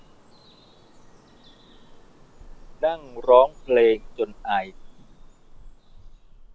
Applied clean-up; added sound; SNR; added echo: none; Bird vocalization, bird call, bird song; 19 dB; none.